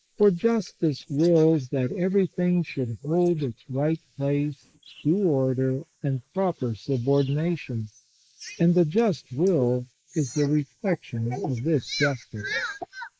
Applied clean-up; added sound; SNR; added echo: neural mask model Resemble Enhance denoiser.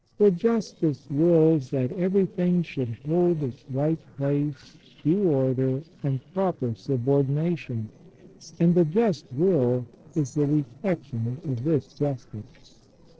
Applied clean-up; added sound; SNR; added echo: neural separator model SepFormer DNS4.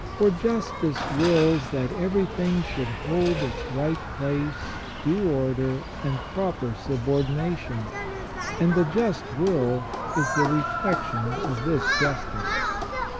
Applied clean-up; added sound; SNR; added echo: none; Human group actions; 5 dB; none.